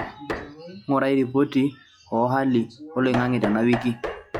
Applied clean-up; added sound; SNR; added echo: classical method log-MMSE.